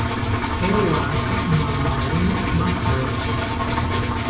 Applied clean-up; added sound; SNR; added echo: none; Engine; -4 dB; reverberation time 0.8 s.